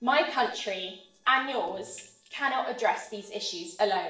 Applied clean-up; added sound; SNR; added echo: neural separator model SepFormer DNS4.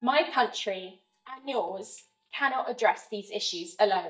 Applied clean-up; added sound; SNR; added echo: neural mask model DeepFilterNet 3.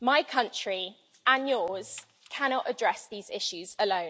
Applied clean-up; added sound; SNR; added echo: none; none; none; none.